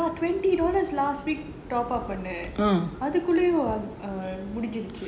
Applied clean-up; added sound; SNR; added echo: none; none; none; none.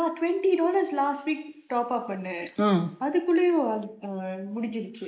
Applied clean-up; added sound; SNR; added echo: neural mask model Resemble Enhance denoiser.